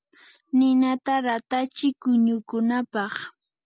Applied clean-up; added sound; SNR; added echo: none; none; none; none.